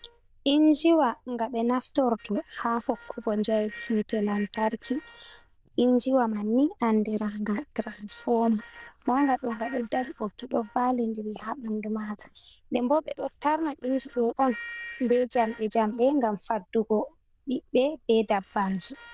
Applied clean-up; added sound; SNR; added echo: neural diffusion model UNIVERSE++.